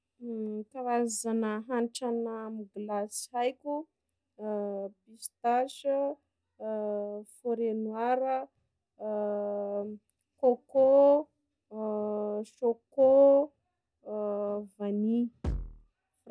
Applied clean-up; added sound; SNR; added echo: none; Bass drum; 7 dB; none.